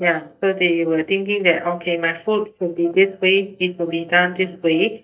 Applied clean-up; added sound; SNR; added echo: neural mask model DeepFilterNet 3.